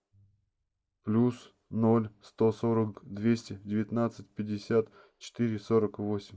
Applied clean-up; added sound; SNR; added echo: none; none; none; none.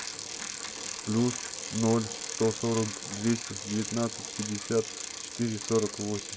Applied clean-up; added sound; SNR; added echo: none; Bicycle; 6 dB; none.